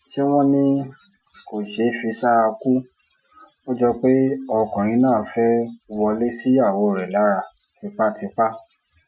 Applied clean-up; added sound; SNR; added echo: classical method Wiener filter.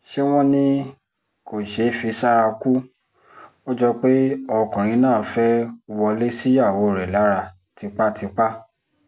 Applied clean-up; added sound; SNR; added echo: none; none; none; none.